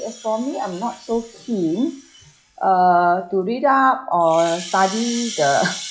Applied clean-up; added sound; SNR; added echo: classical method log-MMSE.